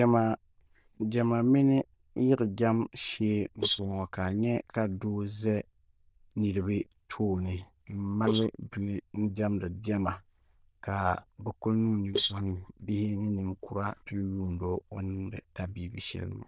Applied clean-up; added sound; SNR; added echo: neural diffusion model UNIVERSE++.